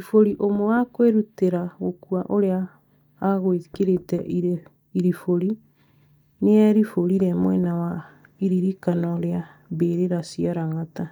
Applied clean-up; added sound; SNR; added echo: neural mask model DeepFilterNet 3.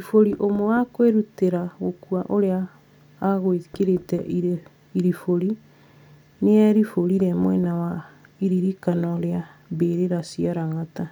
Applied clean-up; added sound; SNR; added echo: none; Knock; 19 dB; none.